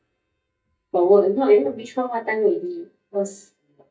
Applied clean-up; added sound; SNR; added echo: neural mask model DeepFilterNet 3.